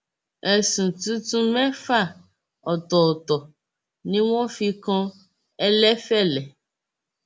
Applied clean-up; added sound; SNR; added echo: none; none; none; none.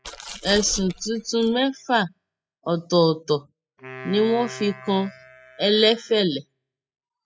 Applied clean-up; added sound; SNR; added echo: classical method spectral subtraction.